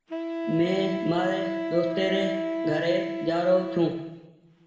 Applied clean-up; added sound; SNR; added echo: none; Wind instrument, woodwind instrument; 4 dB; reverberation time 1.1 s.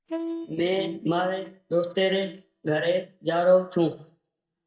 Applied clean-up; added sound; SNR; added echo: neural mask model DeepFilterNet 3.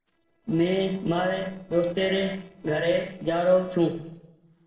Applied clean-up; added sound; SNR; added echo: neural separator model SepFormer DNS4.